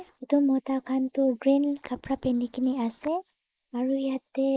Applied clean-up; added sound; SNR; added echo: neural mask model Resemble Enhance denoiser.